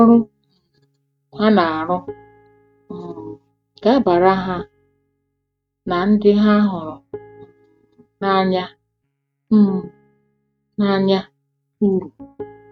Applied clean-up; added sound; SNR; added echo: neural mask model RNNoise.